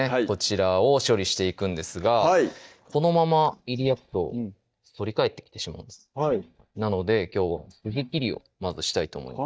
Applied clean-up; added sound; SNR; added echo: neural mask model DeepFilterNet 3.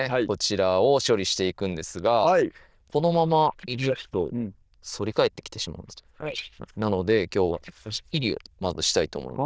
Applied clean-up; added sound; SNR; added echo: neural diffusion model UNIVERSE++.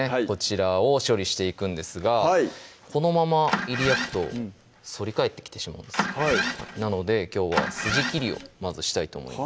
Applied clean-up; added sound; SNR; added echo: none; Engine starting; 4 dB; none.